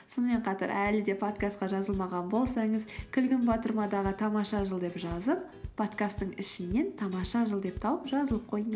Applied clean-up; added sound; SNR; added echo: none; none; none; none.